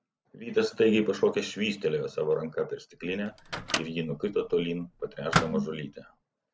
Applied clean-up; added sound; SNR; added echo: none; Microwave oven; 5 dB; none.